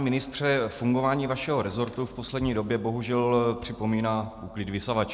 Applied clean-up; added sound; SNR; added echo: none; none; none; none.